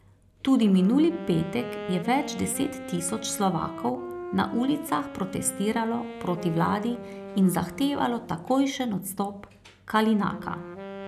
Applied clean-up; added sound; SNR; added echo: none; Wind instrument, woodwind instrument; 13 dB; none.